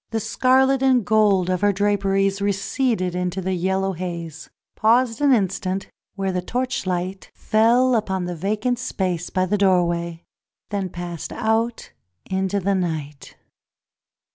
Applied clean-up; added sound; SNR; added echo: none; none; none; none.